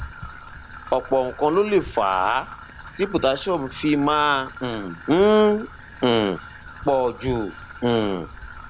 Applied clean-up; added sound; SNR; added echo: none; Trickle, dribble / Traffic noise, roadway noise; 16 dB; none.